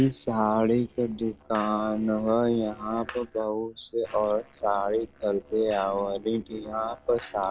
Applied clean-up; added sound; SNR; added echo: neural separator model SepFormer DNS4.